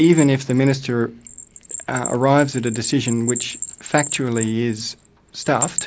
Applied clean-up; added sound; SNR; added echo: none; Bell; 10 dB; none.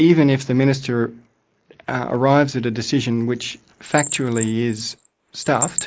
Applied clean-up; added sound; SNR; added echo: neural mask model Resemble Enhance denoiser.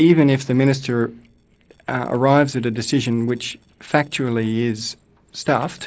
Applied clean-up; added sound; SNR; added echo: neural separator model SepFormer DNS4.